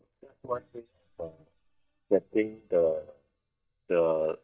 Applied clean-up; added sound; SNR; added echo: neural mask model DeepFilterNet 3.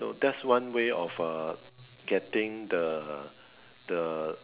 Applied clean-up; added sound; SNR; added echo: none; none; none; none.